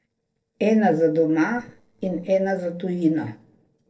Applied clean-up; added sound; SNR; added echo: neural separator model SepFormer DNS4.